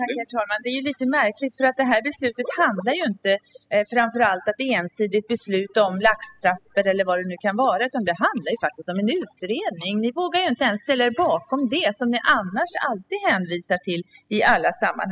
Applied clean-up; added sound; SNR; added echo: classical method spectral subtraction.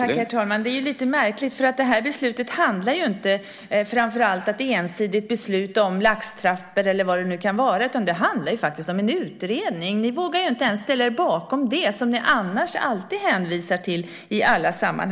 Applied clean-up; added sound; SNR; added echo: none; none; none; none.